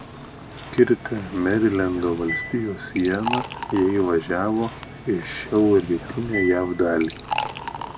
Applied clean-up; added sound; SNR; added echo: none; Liquid; 10 dB; none.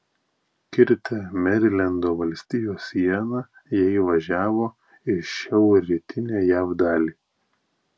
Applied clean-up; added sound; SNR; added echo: none; none; none; none.